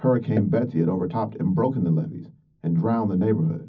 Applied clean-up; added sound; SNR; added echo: none; none; none; reverberation time 0.4 s.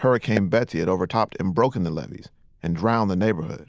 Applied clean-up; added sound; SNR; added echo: none; none; none; none.